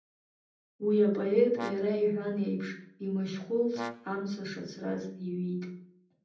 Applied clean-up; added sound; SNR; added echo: none; Brass instrument; 13 dB; reverberation time 0.6 s.